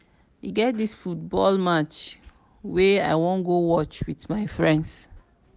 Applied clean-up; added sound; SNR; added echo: none; none; none; none.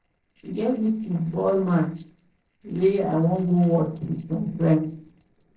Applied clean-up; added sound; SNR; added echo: neural separator model SepFormer DNS4.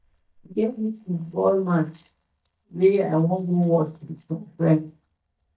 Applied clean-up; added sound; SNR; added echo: neural mask model DeepFilterNet 3.